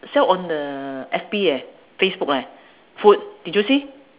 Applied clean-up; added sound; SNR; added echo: none; none; none; none.